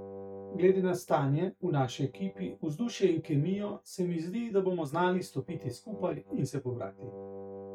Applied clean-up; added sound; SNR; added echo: neural mask model RNNoise.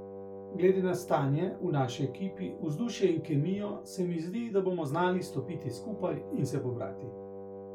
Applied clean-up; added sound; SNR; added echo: none; Wind instrument, woodwind instrument; 12 dB; none.